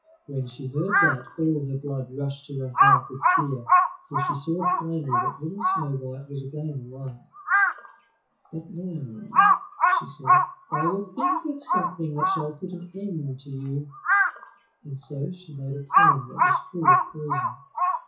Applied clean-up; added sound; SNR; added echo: classical method WPE with log-MMSE.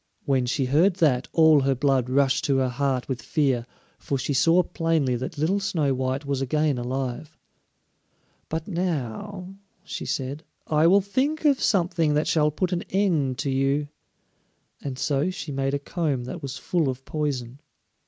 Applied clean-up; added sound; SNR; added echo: none; none; none; none.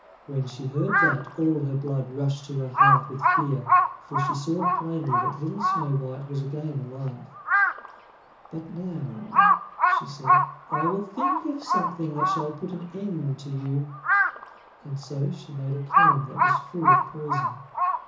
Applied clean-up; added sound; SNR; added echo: none; Crow; -4 dB; reverberation time 0.7 s.